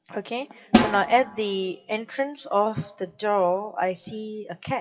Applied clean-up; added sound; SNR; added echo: classical method WPE with log-MMSE.